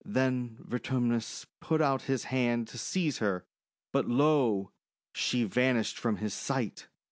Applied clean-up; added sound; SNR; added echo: none; none; none; none.